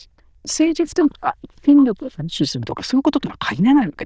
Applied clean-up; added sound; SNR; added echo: neural diffusion model UNIVERSE++.